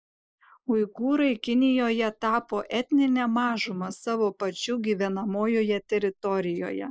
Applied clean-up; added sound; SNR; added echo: neural mask model Resemble Enhance denoiser.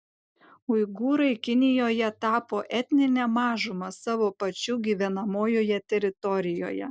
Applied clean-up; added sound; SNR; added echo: none; none; none; none.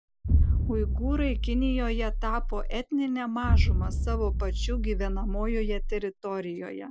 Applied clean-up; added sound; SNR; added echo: none; Explosion; -5 dB; none.